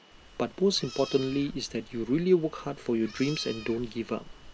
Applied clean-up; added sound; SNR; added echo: none; Meow; 16 dB; none.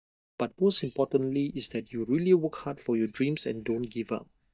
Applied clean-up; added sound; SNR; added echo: neural mask model DeepFilterNet 3.